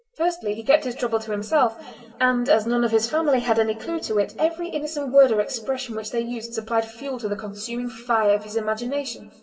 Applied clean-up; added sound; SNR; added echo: none; none; none; reverberation time 3.0 s.